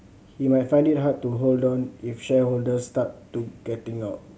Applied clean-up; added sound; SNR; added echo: none; none; none; none.